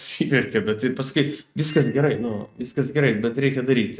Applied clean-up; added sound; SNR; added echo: neural mask model RNNoise.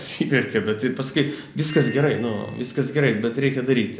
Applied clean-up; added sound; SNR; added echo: none; Bell; 20 dB; none.